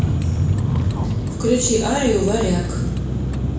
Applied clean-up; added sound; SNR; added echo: none; Vehicle; -2 dB; reverberation time 0.6 s.